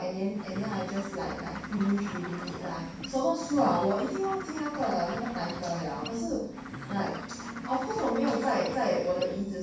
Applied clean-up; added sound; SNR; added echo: none; Bird; 11 dB; reverberation time 0.6 s.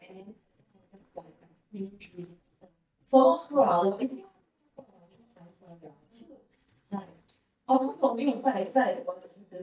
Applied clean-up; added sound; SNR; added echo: neural mask model DeepFilterNet 3.